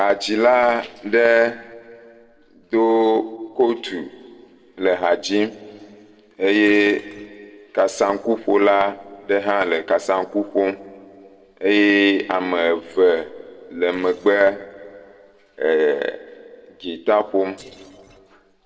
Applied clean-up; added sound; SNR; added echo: neural separator model SepFormer DNS4.